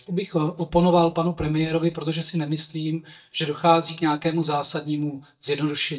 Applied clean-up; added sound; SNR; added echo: neural mask model DeepFilterNet 3.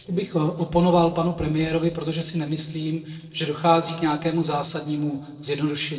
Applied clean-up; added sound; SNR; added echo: neural separator model SepFormer DNS4.